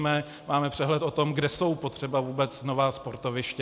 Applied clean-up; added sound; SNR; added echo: none; none; none; none.